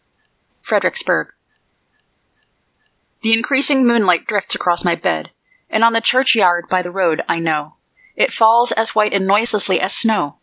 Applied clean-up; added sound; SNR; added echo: none; none; none; none.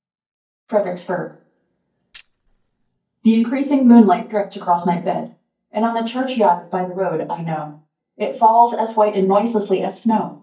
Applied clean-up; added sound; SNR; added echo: neural mask model DeepFilterNet 3.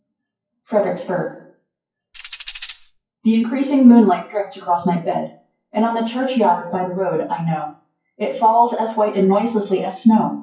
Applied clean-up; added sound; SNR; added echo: classical method WPE with log-MMSE.